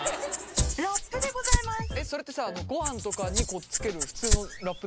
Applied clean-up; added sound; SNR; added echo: none; Rattle (instrument); -3 dB; none.